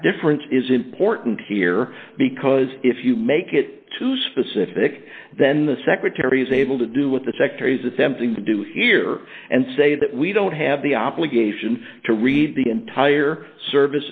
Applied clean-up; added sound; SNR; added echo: neural separator model SepFormer DNS4.